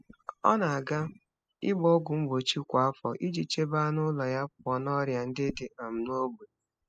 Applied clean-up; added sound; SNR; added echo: classical method spectral subtraction.